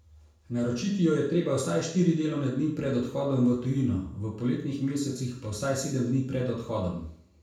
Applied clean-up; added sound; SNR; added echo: none; none; none; reverberation time 0.7 s.